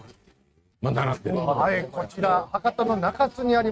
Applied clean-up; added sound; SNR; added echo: neural mask model RNNoise.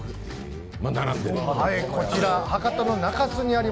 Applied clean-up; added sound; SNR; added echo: none; Walk, footsteps; 20 dB; none.